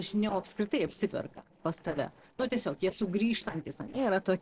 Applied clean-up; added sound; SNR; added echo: neural separator model SepFormer DNS4.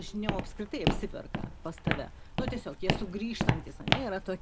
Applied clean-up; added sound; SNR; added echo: none; Walk, footsteps; -4 dB; none.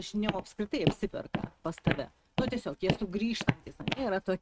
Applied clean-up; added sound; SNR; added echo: neural mask model RNNoise.